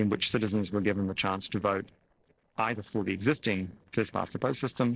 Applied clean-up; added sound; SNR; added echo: neural separator model SepFormer DNS4.